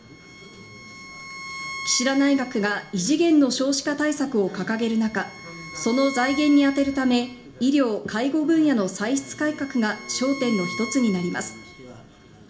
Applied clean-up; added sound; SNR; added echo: none; Bowed string instrument; 16 dB; reverberation time 0.4 s.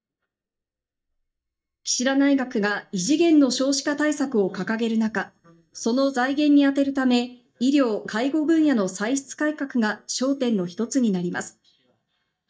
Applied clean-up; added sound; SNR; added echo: neural mask model DeepFilterNet 3.